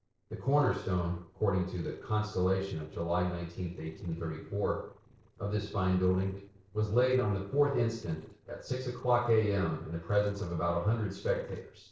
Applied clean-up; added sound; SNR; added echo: neural separator model SepFormer DNS4.